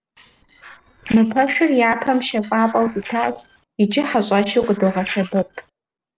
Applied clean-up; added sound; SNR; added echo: neural separator model SepFormer DNS4.